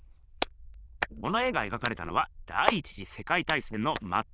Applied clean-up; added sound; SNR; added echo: neural diffusion model UNIVERSE++.